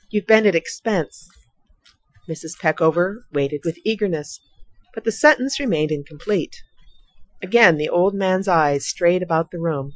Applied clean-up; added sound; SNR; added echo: classical method Wiener filter.